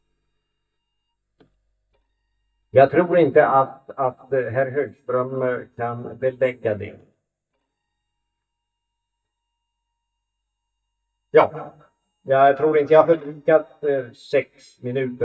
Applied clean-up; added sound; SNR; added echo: neural mask model DeepFilterNet 3.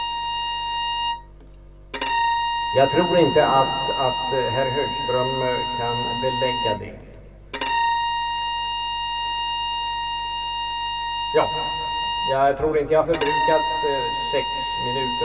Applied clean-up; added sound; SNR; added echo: none; Bowed string instrument; 0 dB; reverberation time 2.2 s.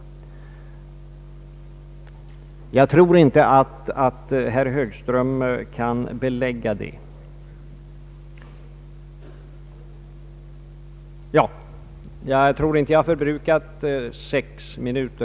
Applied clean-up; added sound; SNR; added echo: none; none; none; none.